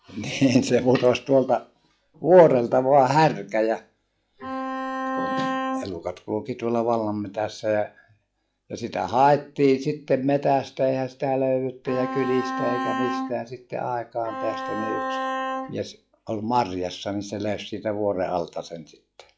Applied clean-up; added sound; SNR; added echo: classical method log-MMSE.